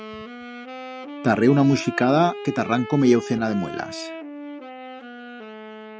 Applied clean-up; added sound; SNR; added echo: none; Wind instrument, woodwind instrument; 12 dB; none.